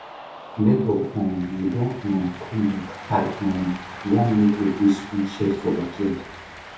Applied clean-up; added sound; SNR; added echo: none; Cheering; 16 dB; reverberation time 0.6 s.